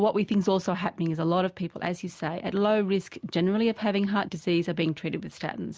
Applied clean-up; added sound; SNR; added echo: none; none; none; none.